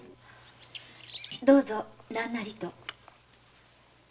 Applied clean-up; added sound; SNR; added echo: none; Cutlery, silverware; 18 dB; none.